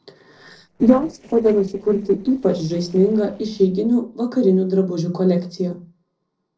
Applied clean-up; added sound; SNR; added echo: neural separator model SepFormer DNS4.